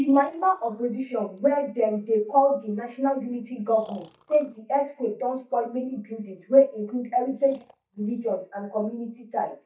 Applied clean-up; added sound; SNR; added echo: neural mask model DeepFilterNet 3.